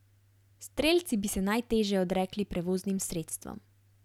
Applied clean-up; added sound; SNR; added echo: none; none; none; none.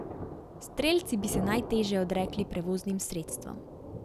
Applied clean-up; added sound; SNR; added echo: none; Thunder; 8 dB; none.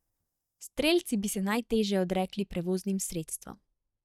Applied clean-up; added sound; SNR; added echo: neural mask model DeepFilterNet 3.